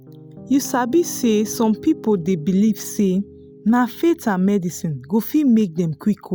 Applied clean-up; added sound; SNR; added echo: none; Piano; 19 dB; none.